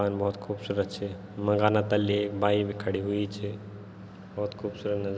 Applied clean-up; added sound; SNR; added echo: none; none; none; none.